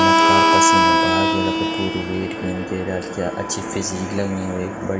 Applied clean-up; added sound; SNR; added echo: none; Harmonica; -5 dB; none.